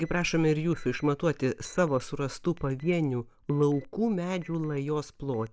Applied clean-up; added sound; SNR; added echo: neural separator model SepFormer DNS4.